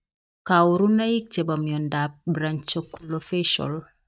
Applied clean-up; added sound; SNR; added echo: neural mask model DeepFilterNet 3.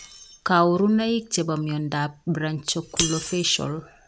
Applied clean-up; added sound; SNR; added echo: none; Shatter; 12 dB; none.